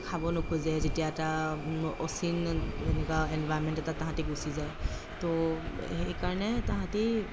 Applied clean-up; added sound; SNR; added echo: none; Subway, metro, underground; 12 dB; none.